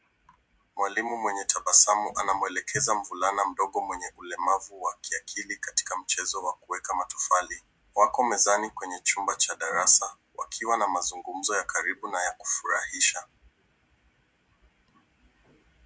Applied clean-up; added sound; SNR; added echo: none; none; none; none.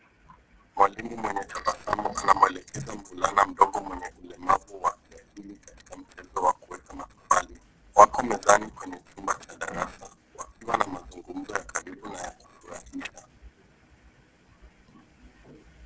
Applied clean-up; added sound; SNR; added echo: neural separator model SepFormer DNS4.